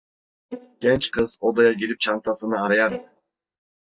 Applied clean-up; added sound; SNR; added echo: neural mask model DeepFilterNet 3.